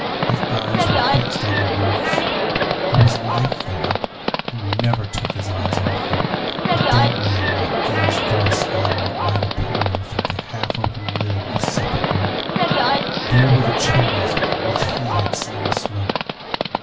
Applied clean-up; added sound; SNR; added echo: none; Livestock, farm animals, working animals; -2 dB; reverberation time 0.2 s.